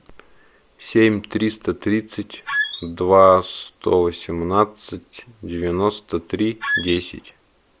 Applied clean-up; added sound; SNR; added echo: none; Squeak; 4 dB; none.